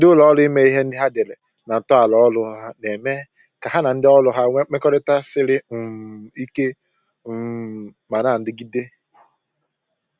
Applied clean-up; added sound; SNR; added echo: none; none; none; none.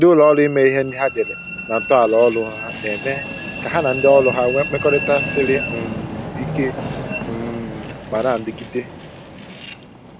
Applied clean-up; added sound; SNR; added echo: none; Train; 9 dB; none.